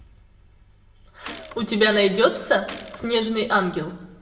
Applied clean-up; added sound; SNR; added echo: none; Gunshot, gunfire; 18 dB; reverberation time 0.7 s.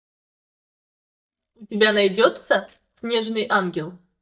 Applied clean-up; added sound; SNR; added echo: neural mask model DeepFilterNet 3.